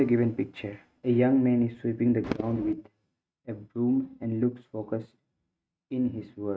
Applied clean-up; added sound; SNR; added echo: neural mask model RNNoise.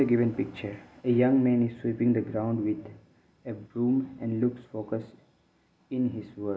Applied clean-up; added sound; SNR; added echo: none; none; none; none.